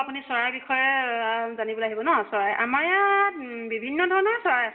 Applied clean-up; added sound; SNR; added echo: none; none; none; reverberation time 2.0 s.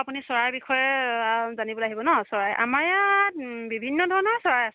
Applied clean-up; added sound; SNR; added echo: none; none; none; none.